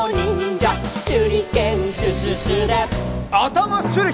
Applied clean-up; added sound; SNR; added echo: none; Fire; 17 dB; none.